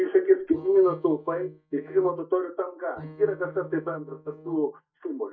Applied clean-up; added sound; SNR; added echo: neural mask model DeepFilterNet 3.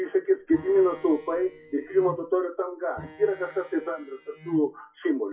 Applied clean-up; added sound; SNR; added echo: classical method WPE with log-MMSE.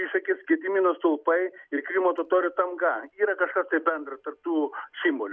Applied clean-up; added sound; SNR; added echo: none; none; none; none.